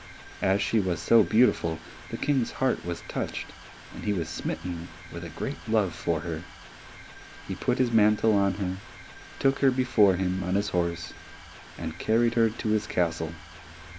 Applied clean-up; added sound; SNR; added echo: none; Mechanisms; 17 dB; none.